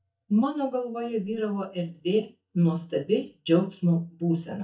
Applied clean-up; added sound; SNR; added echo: neural mask model DeepFilterNet 3.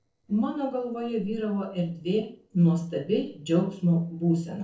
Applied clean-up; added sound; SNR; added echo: neural separator model SepFormer DNS4.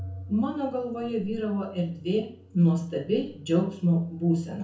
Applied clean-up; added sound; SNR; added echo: none; Organ; 18 dB; reverberation time 0.6 s.